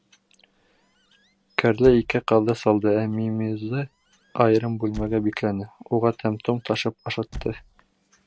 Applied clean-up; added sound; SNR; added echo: none; Squeak / Slam; 19 dB; none.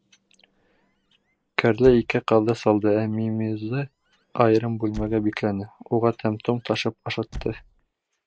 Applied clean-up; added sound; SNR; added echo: neural mask model Resemble Enhance denoiser.